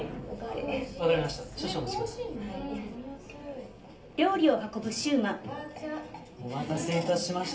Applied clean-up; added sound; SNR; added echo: none; Bicycle; 18 dB; reverberation time 0.3 s.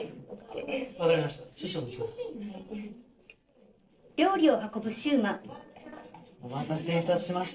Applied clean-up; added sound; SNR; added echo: neural separator model SepFormer DNS4.